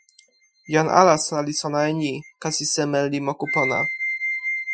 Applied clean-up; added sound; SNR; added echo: classical method Wiener filter.